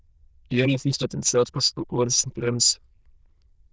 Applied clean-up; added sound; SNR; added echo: neural diffusion model UNIVERSE++.